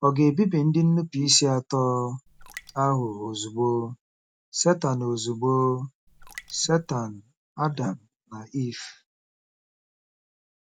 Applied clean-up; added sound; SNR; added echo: none; Raindrop; 20 dB; none.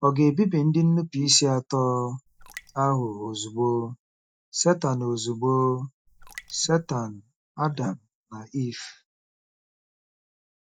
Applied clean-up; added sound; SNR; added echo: neural mask model DeepFilterNet 3.